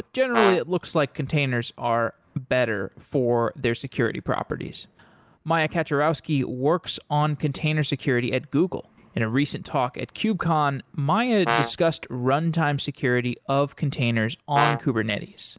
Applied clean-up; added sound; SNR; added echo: none; Brass instrument; 3 dB; none.